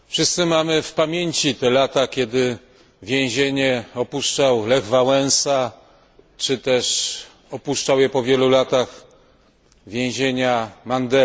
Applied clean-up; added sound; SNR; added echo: none; none; none; none.